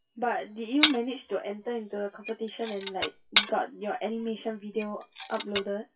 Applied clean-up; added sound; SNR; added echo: classical method WPE with log-MMSE.